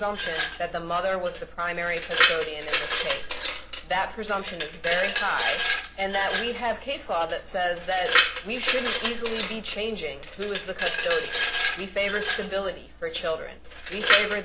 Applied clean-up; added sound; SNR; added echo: none; Glass; 0 dB; none.